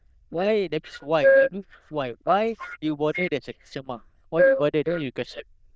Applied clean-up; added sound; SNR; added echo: neural diffusion model UNIVERSE++.